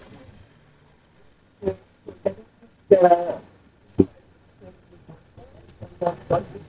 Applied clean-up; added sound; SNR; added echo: neural mask model DeepFilterNet 3.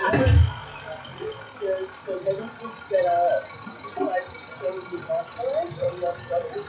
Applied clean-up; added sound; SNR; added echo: classical method WPE with log-MMSE.